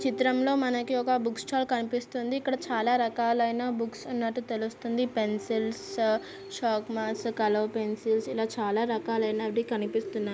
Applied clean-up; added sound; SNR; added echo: none; none; none; none.